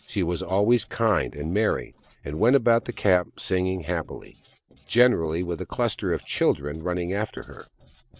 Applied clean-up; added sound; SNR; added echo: neural separator model SepFormer DNS4.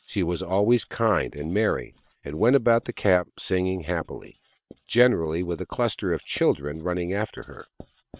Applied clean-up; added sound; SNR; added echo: neural separator model SepFormer WHAM!.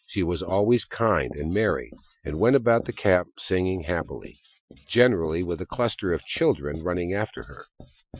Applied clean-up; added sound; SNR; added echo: classical method Wiener filter.